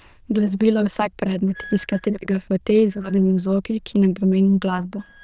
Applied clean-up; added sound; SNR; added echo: neural diffusion model UNIVERSE++.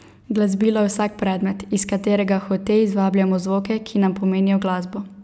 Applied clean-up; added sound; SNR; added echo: none; none; none; none.